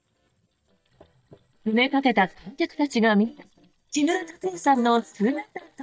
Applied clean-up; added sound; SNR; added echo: neural mask model DeepFilterNet 3.